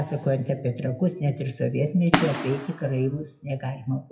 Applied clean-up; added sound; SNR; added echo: classical method WPE with log-MMSE.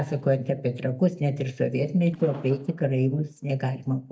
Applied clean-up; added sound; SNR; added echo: neural mask model DeepFilterNet 3.